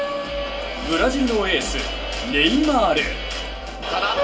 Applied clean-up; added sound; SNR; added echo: none; Piano; 11 dB; reverberation time 0.2 s.